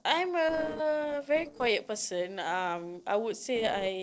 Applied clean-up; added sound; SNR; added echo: neural separator model SepFormer DNS4.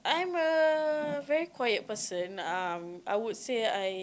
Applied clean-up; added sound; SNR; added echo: none; none; none; none.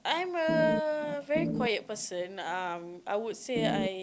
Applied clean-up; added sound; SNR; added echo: none; Organ; -1 dB; none.